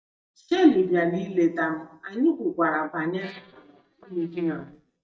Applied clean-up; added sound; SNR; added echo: neural mask model DeepFilterNet 3.